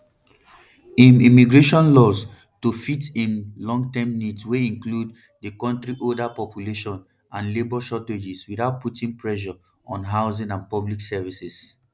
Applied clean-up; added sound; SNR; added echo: none; none; none; none.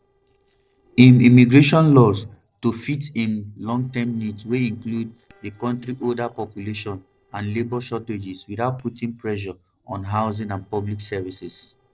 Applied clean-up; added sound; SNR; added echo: neural separator model SepFormer DNS4.